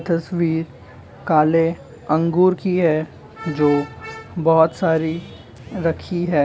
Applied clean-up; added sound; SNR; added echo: none; none; none; none.